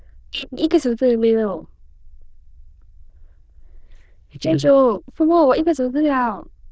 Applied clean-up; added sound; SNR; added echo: neural diffusion model UNIVERSE++.